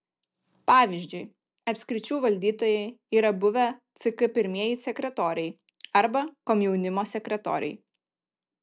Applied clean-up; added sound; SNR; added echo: none; none; none; none.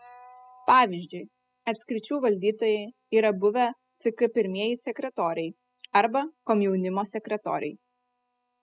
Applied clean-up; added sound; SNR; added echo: classical method spectral subtraction.